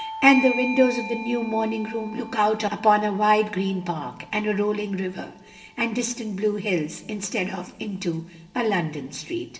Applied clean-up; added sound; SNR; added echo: none; Bell / Doorbell; 14 dB; reverberation time 1.4 s.